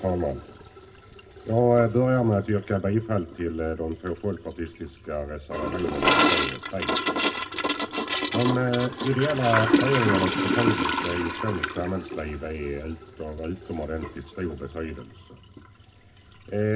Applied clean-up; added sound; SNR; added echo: none; Toilet flush / Gurgling; 2 dB; reverberation time 0.4 s.